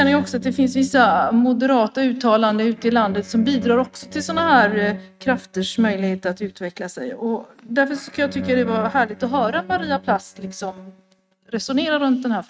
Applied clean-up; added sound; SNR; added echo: neural mask model RNNoise.